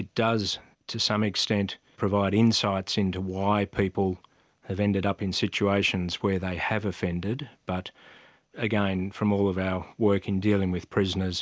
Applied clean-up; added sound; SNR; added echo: none; none; none; none.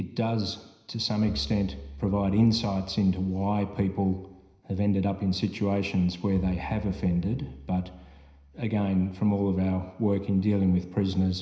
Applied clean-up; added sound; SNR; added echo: none; Bowed string instrument; 16 dB; reverberation time 0.9 s.